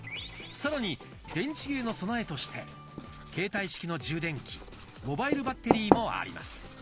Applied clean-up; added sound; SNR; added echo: none; Writing; 2 dB; none.